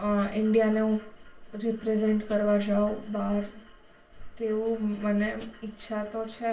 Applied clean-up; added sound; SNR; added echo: none; Hi-hat; 19 dB; reverberation time 0.3 s.